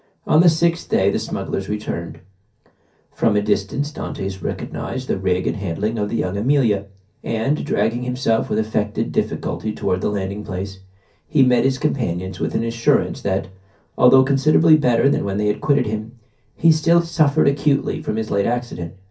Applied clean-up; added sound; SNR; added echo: none; none; none; reverberation time 0.3 s.